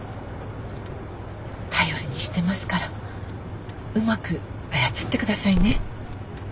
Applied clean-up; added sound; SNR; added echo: none; Growling; 8 dB; none.